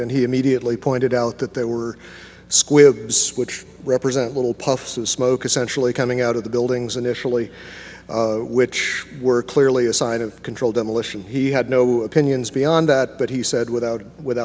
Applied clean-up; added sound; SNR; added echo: none; none; none; none.